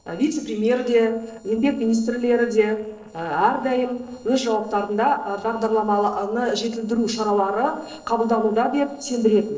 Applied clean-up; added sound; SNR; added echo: neural separator model SepFormer DNS4.